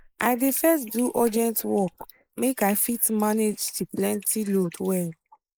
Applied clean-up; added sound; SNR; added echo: neural mask model Resemble Enhance denoiser.